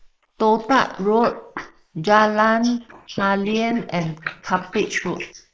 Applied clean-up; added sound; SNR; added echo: neural mask model Resemble Enhance denoiser.